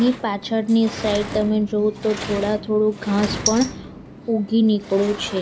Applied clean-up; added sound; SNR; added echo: none; Sliding door; 11 dB; none.